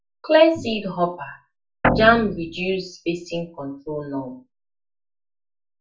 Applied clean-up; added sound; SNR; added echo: none; Guitar; 1 dB; reverberation time 0.3 s.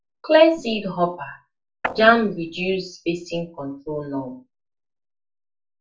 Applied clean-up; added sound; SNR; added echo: neural separator model SepFormer DNS4.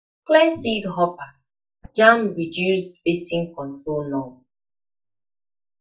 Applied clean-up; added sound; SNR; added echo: neural mask model DeepFilterNet 3.